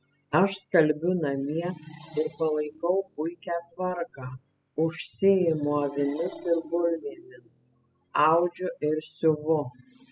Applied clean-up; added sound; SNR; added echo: classical method spectral subtraction.